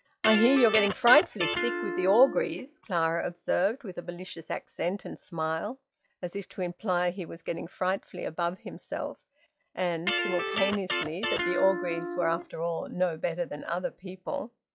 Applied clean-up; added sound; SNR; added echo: classical method log-MMSE.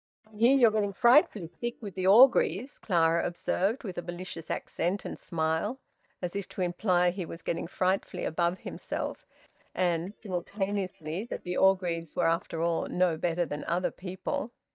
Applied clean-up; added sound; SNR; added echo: neural mask model DeepFilterNet 3.